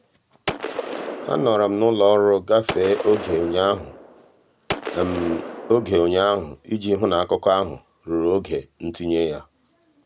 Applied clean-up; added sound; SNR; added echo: none; Gunshot, gunfire; 10 dB; none.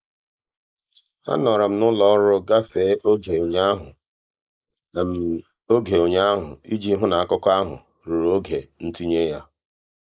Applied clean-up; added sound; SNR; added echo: neural mask model Resemble Enhance denoiser.